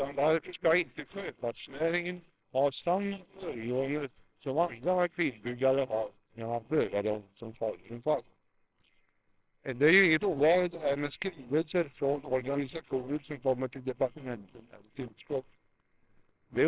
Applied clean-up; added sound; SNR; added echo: neural separator model SepFormer WHAMR!.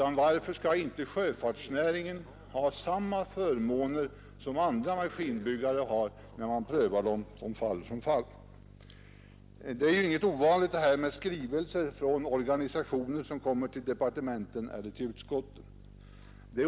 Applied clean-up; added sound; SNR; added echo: none; none; none; none.